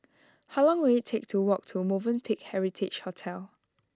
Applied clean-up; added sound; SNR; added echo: none; none; none; none.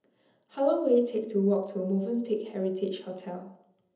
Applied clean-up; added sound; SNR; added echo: none; none; none; reverberation time 0.7 s.